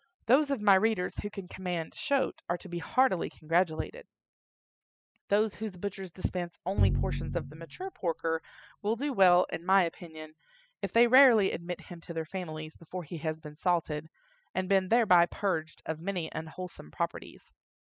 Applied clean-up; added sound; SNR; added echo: classical method spectral subtraction.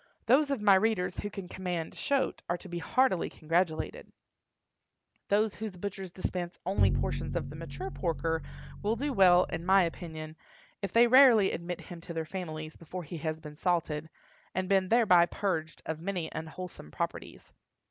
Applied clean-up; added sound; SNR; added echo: none; Bowed string instrument; 3 dB; none.